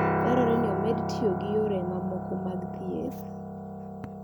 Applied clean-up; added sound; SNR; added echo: none; Piano; 0 dB; none.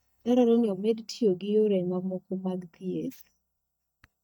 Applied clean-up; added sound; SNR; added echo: neural mask model DeepFilterNet 3.